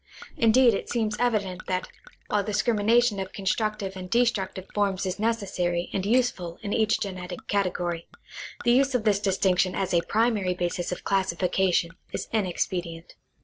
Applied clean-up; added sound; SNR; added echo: neural separator model SepFormer DNS4.